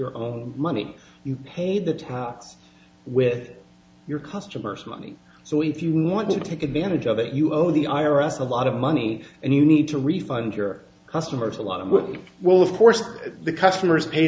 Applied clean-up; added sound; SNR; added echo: none; none; none; none.